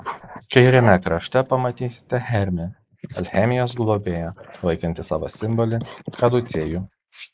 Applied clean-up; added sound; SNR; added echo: neural mask model Resemble Enhance denoiser.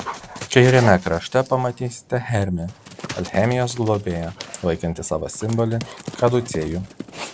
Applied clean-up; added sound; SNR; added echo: none; Dog; 14 dB; none.